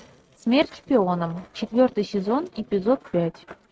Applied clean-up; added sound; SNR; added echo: neural mask model RNNoise.